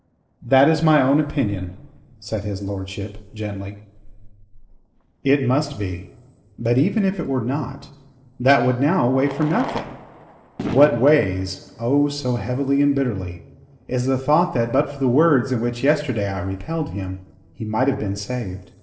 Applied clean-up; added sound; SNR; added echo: neural separator model SepFormer DNS4.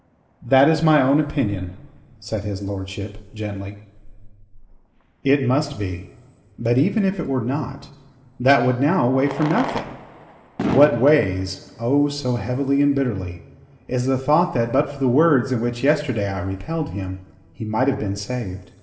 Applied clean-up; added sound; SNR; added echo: none; Fireworks; 16 dB; reverberation time 1.8 s.